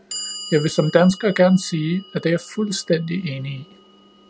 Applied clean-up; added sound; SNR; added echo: none; Clock; 17 dB; none.